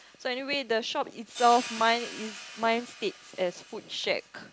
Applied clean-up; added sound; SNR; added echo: none; Hi-hat; 15 dB; none.